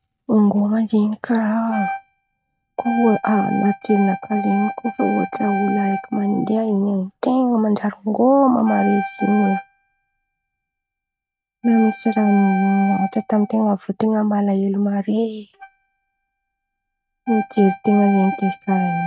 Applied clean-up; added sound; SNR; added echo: neural mask model RNNoise.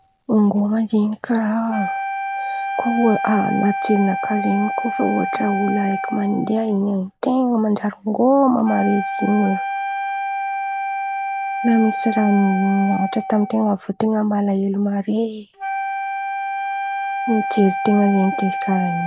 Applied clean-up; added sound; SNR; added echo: none; Wind instrument, woodwind instrument; 6 dB; none.